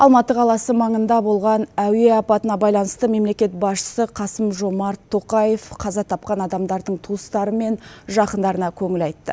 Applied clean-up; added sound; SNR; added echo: none; none; none; none.